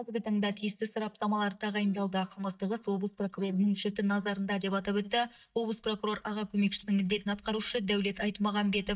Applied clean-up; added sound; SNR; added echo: neural mask model DeepFilterNet 3.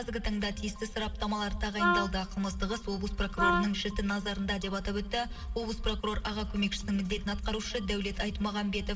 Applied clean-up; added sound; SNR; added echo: none; Wind instrument, woodwind instrument; 0 dB; reverberation time 2.3 s.